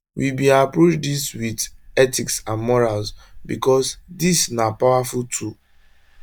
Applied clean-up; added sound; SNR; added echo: neural mask model DeepFilterNet 3.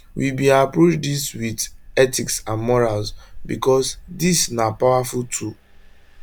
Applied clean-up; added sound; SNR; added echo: none; Engine; 18 dB; none.